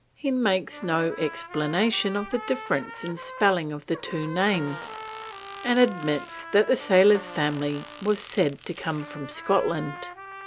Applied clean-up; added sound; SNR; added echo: none; Fart + Trumpet; 14 dB; none.